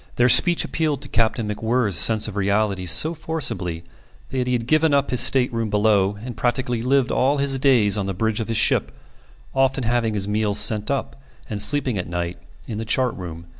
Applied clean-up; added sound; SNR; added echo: none; none; none; none.